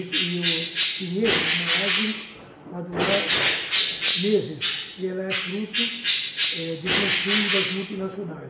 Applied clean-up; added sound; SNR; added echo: none; Bird; -4 dB; reverberation time 1.0 s.